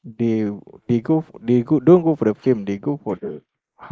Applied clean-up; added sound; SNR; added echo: neural mask model Resemble Enhance denoiser.